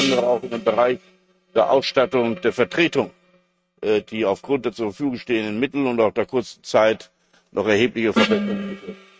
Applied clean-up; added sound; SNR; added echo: neural mask model RNNoise.